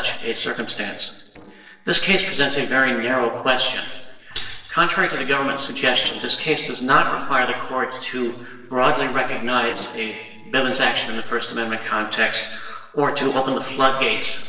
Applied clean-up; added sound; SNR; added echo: neural separator model SepFormer DNS4.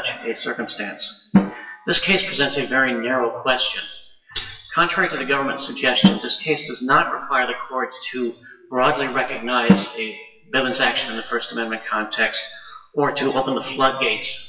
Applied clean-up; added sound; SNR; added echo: classical method WPE with log-MMSE.